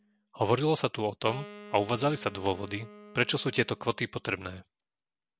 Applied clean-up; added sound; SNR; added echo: none; Wind instrument, woodwind instrument; 19 dB; none.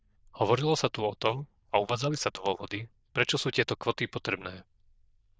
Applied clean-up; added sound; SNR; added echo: neural diffusion model UNIVERSE++.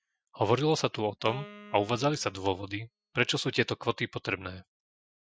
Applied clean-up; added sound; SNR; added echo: classical method Wiener filter.